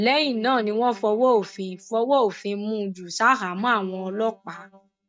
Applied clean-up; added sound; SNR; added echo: neural mask model DeepFilterNet 3.